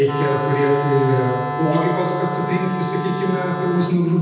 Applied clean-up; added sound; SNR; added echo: none; Wind instrument, woodwind instrument; 6 dB; reverberation time 1.1 s.